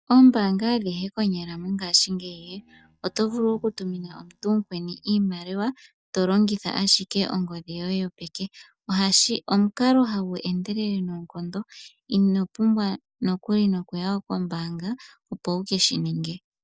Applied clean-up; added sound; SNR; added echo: neural mask model DeepFilterNet 3.